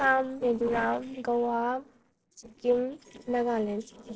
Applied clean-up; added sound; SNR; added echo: neural separator model SepFormer DNS4.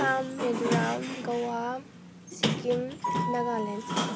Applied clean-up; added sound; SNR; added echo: none; Sliding door; 1 dB; none.